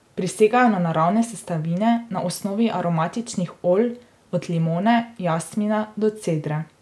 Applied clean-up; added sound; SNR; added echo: none; none; none; none.